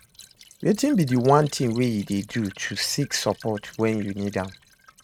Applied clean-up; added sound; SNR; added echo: neural mask model RNNoise.